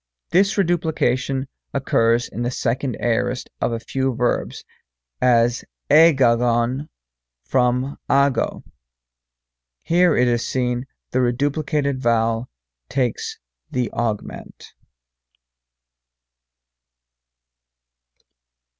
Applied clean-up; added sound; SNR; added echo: none; none; none; none.